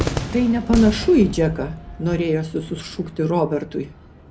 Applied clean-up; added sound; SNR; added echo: none; Cheering / Fireworks; 9 dB; none.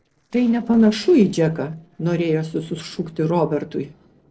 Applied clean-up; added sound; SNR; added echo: neural separator model SepFormer DNS4.